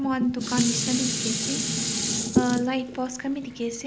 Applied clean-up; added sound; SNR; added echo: none; Dishes, pots, and pans; 0 dB; none.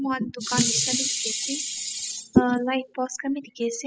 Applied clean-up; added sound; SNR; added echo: classical method spectral subtraction.